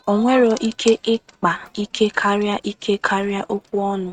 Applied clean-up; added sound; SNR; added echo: neural mask model RNNoise.